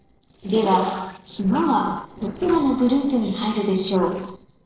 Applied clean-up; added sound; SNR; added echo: neural separator model SepFormer DNS4.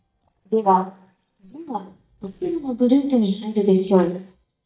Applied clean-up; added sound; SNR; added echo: neural mask model DeepFilterNet 3.